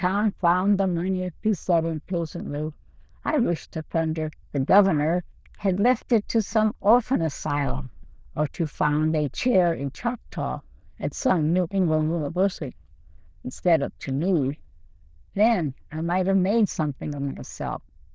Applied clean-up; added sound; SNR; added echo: neural diffusion model UNIVERSE++.